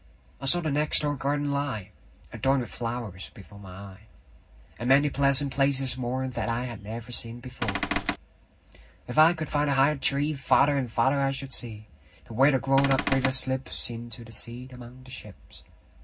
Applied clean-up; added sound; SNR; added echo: none; Cupboard open or close / Door; 1 dB; reverberation time 0.4 s.